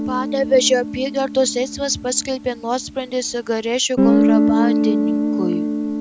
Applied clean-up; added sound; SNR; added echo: none; Guitar; -1 dB; none.